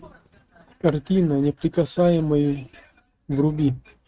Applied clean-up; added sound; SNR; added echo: neural mask model RNNoise.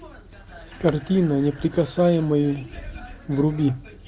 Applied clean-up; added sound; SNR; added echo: none; none; none; none.